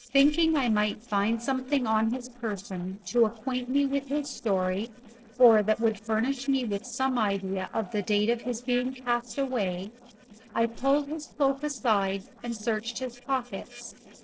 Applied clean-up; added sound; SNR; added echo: neural separator model SepFormer DNS4.